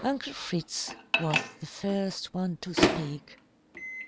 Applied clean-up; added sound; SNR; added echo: none; Microwave oven; 0 dB; none.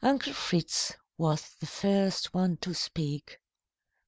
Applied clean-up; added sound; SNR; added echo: none; none; none; none.